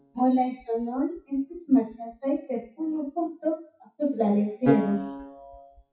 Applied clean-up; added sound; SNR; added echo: classical method WPE with log-MMSE.